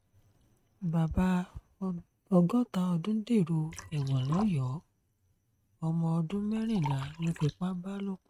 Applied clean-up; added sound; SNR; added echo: neural mask model RNNoise.